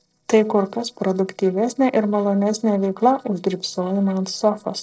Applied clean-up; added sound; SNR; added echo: neural separator model SepFormer DNS4.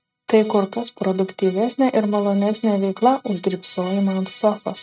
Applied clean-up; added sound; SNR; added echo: neural mask model RNNoise.